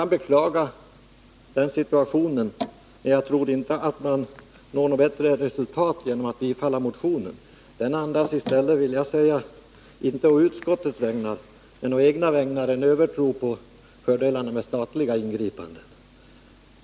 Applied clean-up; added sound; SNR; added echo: none; none; none; none.